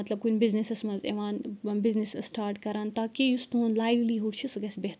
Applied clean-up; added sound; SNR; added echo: none; none; none; none.